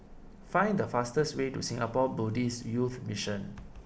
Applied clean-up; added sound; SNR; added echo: none; none; none; none.